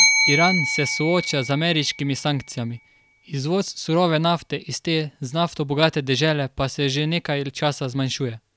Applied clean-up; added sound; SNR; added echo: none; Bell; 5 dB; none.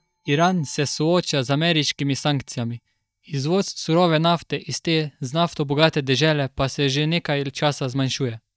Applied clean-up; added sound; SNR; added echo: neural mask model DeepFilterNet 3.